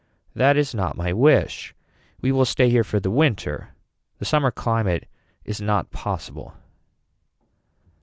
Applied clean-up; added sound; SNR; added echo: none; none; none; none.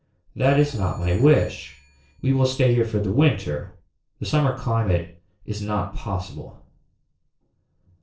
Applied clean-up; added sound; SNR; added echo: neural separator model SepFormer DNS4.